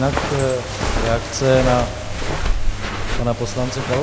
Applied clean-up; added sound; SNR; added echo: none; Walk, footsteps; 0 dB; none.